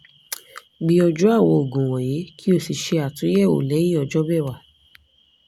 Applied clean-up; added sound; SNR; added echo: none; none; none; none.